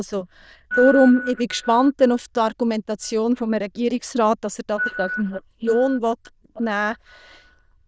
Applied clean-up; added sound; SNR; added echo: neural diffusion model UNIVERSE++.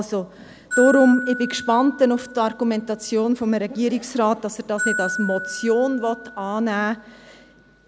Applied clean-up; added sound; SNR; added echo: none; Glockenspiel; 10 dB; none.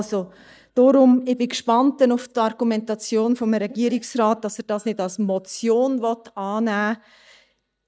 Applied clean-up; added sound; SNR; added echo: neural mask model DeepFilterNet 3.